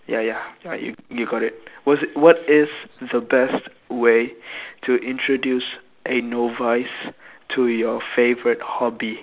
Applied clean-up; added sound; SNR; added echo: none; none; none; none.